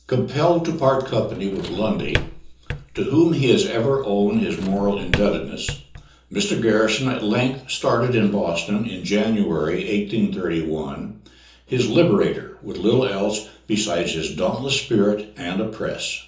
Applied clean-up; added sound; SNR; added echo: none; Drawer open or close; 10 dB; reverberation time 0.6 s.